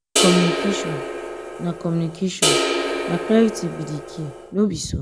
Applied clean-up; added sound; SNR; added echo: none; Crash cymbal; 0 dB; none.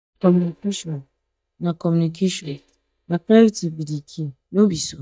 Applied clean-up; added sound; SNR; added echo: neural mask model DeepFilterNet 3.